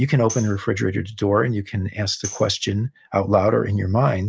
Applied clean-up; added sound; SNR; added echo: none; Tambourine; 19 dB; none.